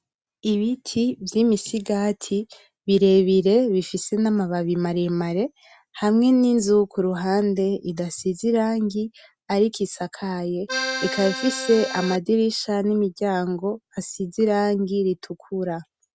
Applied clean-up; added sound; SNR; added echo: none; Accordion; 6 dB; none.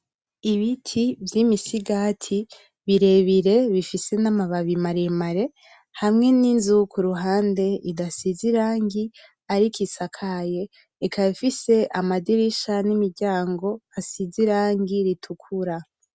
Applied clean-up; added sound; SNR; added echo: none; none; none; none.